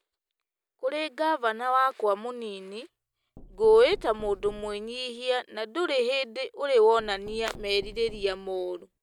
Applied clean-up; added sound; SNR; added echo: none; Knock; 20 dB; none.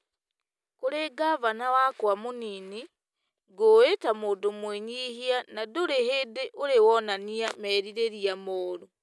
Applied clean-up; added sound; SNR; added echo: none; none; none; none.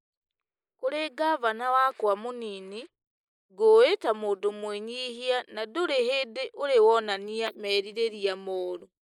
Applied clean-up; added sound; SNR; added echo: neural mask model Resemble Enhance denoiser.